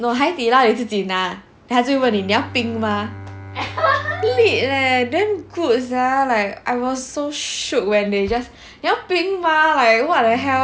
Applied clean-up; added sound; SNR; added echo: none; Bowed string instrument; 19 dB; none.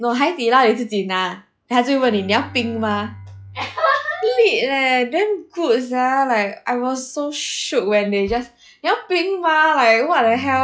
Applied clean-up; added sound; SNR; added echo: classical method log-MMSE.